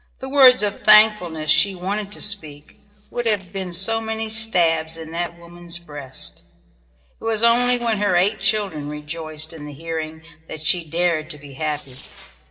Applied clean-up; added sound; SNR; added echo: neural separator model SepFormer DNS4.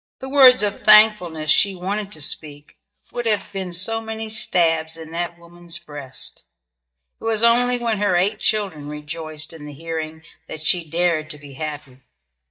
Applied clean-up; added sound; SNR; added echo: neural mask model DeepFilterNet 3.